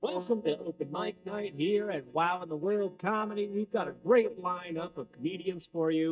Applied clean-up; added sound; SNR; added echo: neural mask model DeepFilterNet 3.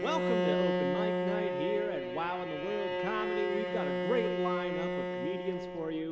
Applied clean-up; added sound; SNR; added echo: none; Bowed string instrument; -3 dB; none.